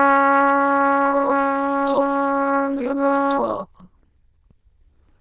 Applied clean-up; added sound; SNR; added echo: neural diffusion model UNIVERSE++.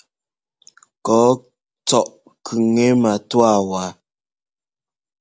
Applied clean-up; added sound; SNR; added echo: none; none; none; none.